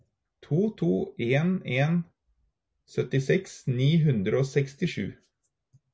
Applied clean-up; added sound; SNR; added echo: none; none; none; none.